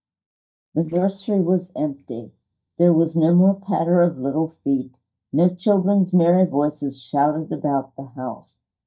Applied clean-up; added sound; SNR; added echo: neural mask model DeepFilterNet 3.